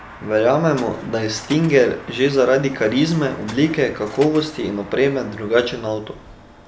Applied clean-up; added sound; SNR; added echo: none; Tools; 19 dB; none.